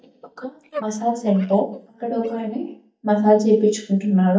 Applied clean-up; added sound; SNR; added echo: neural mask model DeepFilterNet 3.